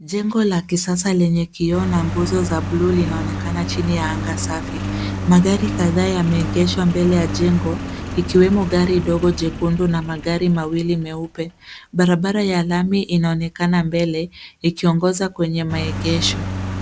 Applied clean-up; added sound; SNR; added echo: none; Engine; 8 dB; none.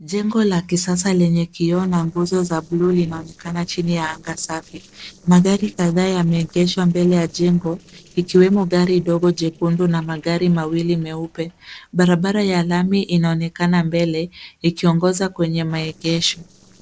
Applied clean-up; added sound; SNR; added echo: neural separator model SepFormer DNS4.